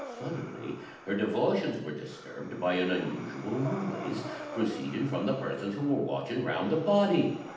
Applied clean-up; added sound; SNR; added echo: none; Breathing; 15 dB; reverberation time 0.8 s.